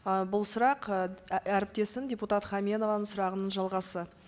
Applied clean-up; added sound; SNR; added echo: none; none; none; none.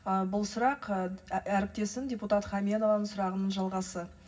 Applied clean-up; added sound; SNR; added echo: none; none; none; reverberation time 0.4 s.